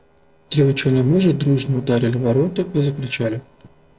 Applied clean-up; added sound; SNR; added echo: neural separator model SepFormer DNS4.